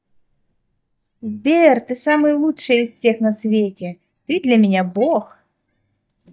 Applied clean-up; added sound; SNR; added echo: neural mask model DeepFilterNet 3.